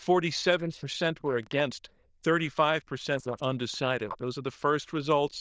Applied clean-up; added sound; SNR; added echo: neural diffusion model UNIVERSE++.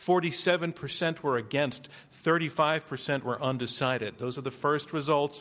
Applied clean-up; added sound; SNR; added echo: none; none; none; none.